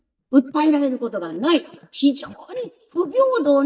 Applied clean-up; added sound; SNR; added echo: neural mask model DeepFilterNet 3.